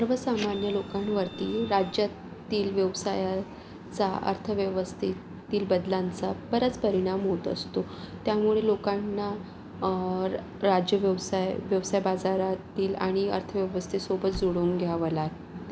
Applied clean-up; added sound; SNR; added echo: none; Printer + Squeak / Slam; 17 dB; none.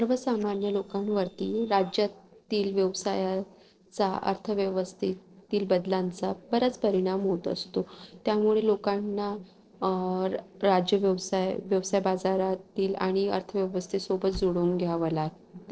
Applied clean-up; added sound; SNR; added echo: neural separator model SepFormer DNS4.